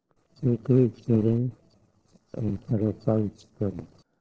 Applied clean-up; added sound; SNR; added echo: neural separator model SepFormer DNS4.